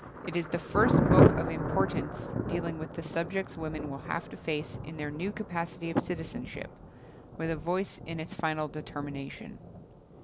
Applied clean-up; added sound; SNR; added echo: none; Thunder; -2 dB; none.